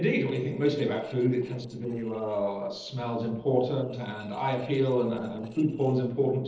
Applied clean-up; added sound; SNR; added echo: neural separator model SepFormer DNS4.